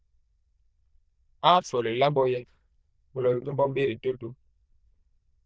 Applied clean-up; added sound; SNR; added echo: neural diffusion model UNIVERSE++.